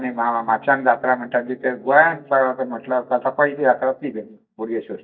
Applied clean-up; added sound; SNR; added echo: neural mask model DeepFilterNet 3.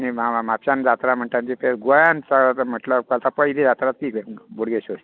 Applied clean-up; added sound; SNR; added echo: none; none; none; none.